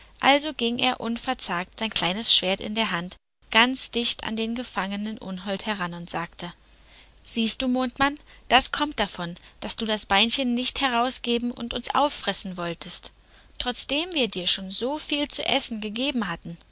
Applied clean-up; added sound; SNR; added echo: none; none; none; none.